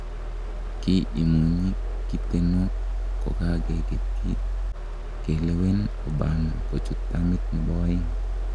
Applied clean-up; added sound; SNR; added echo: none; Mechanisms; 0 dB; none.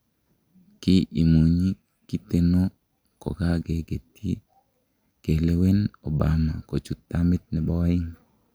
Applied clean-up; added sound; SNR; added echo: none; none; none; none.